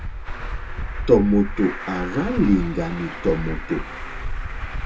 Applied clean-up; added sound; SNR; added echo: none; Traffic noise, roadway noise; 5 dB; reverberation time 0.2 s.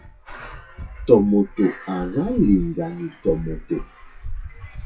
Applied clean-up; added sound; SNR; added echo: classical method WPE with log-MMSE.